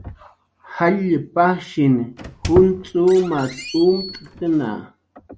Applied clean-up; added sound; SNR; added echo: none; Squeak; 11 dB; none.